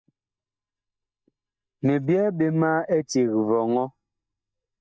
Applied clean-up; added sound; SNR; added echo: neural mask model DeepFilterNet 3.